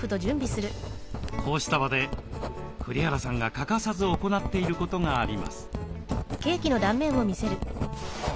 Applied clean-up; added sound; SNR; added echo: none; Writing; 6 dB; none.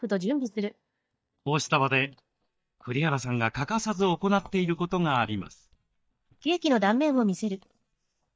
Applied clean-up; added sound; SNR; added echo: neural mask model DeepFilterNet 3.